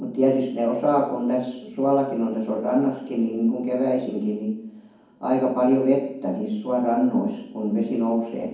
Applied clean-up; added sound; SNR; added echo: none; none; none; reverberation time 1.2 s.